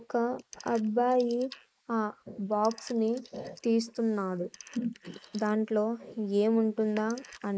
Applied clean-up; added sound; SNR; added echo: neural mask model Resemble Enhance denoiser.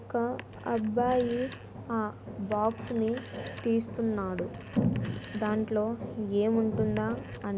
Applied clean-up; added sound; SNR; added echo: none; Telephone; 19 dB; none.